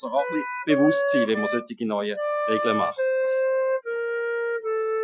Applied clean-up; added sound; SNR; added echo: classical method Wiener filter.